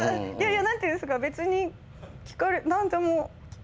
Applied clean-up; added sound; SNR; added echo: none; Mechanisms; 18 dB; none.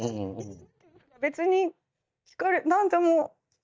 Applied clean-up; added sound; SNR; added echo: neural mask model DeepFilterNet 3.